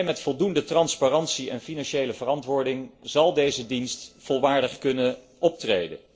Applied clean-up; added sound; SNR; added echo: neural separator model SepFormer DNS4.